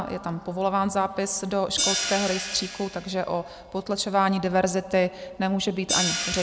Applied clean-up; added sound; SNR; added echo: none; Hi-hat; 7 dB; none.